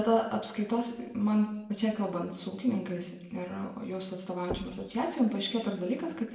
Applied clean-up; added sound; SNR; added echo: neural separator model SepFormer DNS4.